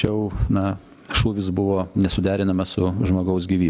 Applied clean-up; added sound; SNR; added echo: none; none; none; none.